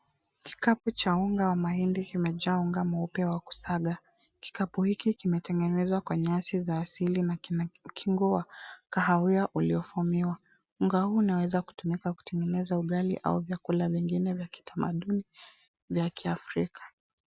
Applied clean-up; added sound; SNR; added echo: none; none; none; none.